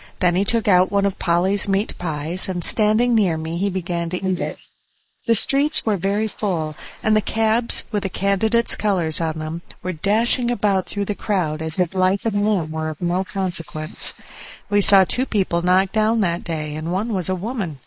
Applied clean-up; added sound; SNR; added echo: neural mask model Resemble Enhance denoiser.